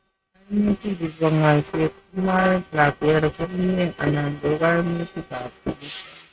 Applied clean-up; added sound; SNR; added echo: neural mask model RNNoise.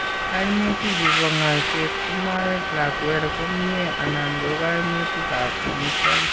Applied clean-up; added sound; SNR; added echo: none; Subway, metro, underground; -2 dB; none.